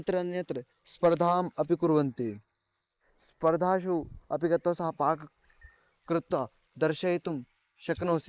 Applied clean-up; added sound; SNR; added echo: neural mask model Resemble Enhance denoiser.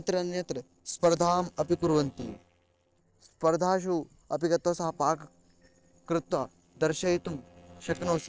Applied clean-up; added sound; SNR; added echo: neural separator model SepFormer DNS4.